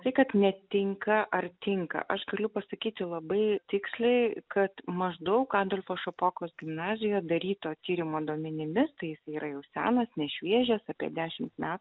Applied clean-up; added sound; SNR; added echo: none; none; none; none.